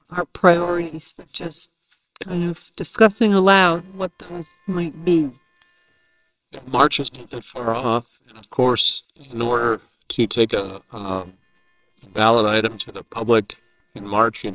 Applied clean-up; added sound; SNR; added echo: neural separator model SepFormer WHAMR!.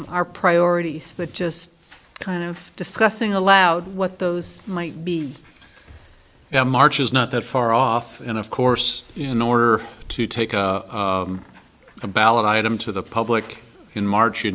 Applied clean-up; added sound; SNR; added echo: none; none; none; none.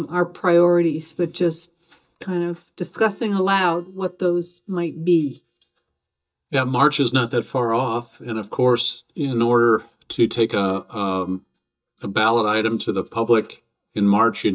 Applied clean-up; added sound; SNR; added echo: neural mask model DeepFilterNet 3.